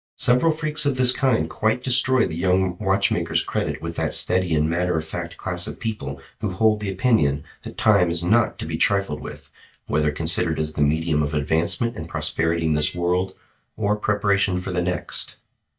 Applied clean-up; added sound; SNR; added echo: neural mask model DeepFilterNet 3.